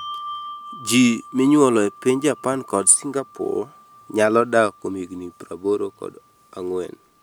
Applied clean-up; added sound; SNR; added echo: none; Bell; 18 dB; none.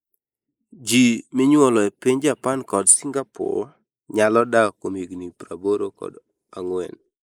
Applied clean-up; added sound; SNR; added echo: neural mask model Resemble Enhance denoiser.